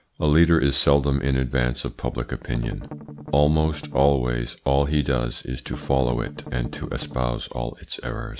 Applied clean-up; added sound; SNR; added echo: none; Strum; 13 dB; none.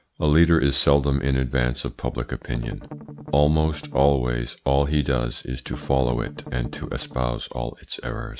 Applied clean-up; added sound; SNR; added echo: neural mask model RNNoise.